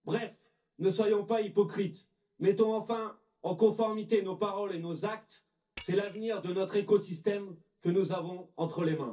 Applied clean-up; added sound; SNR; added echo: neural separator model SepFormer DNS4.